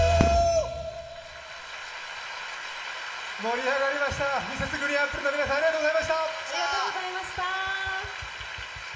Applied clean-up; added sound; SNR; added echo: none; Fireworks; 9 dB; reverberation time 0.6 s.